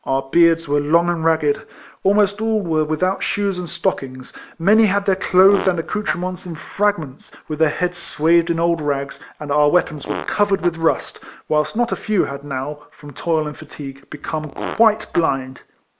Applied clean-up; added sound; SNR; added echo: none; Fart; 13 dB; none.